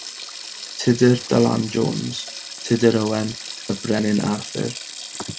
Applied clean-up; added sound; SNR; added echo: none; Sink (filling or washing); 13 dB; none.